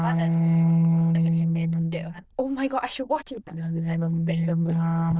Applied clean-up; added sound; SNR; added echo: neural diffusion model UNIVERSE++.